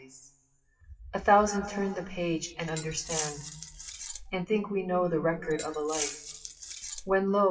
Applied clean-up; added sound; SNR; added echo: classical method WPE with log-MMSE.